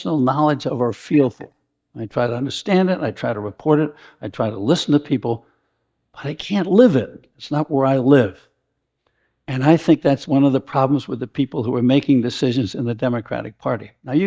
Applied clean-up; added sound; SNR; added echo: neural mask model DeepFilterNet 3.